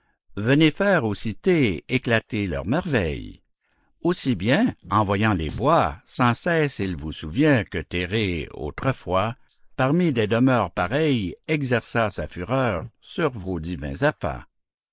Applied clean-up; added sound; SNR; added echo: neural mask model Resemble Enhance denoiser.